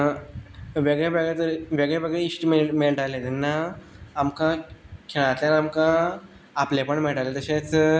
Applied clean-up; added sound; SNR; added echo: none; none; none; none.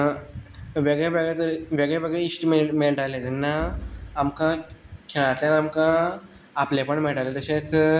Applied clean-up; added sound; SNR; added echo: none; Thump, thud; 12 dB; none.